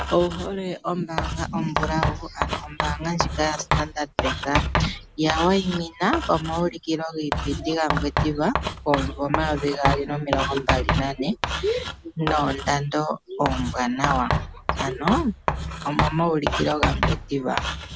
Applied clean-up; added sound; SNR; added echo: none; Writing; 2 dB; none.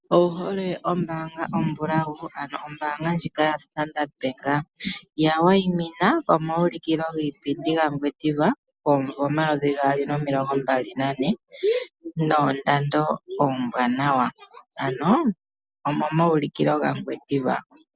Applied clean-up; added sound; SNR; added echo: none; none; none; none.